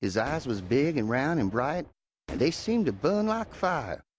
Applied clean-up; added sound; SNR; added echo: none; Boom; 18 dB; none.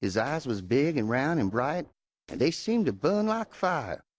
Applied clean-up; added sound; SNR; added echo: neural separator model SepFormer DNS4.